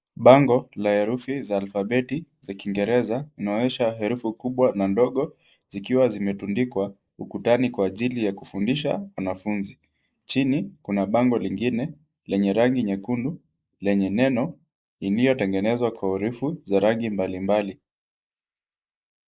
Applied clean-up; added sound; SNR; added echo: neural mask model Resemble Enhance denoiser.